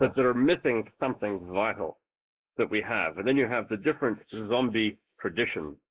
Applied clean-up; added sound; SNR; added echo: neural mask model Resemble Enhance denoiser.